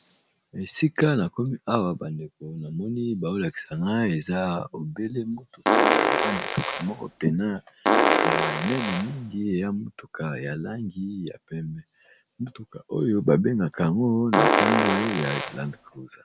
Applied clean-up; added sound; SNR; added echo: none; Fart; -4 dB; none.